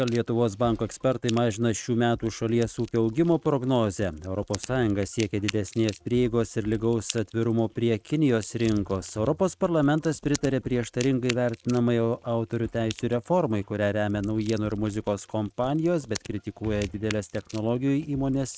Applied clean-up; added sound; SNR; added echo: neural mask model RNNoise.